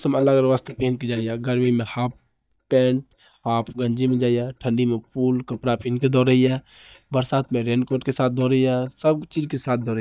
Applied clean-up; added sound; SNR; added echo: neural mask model DeepFilterNet 3.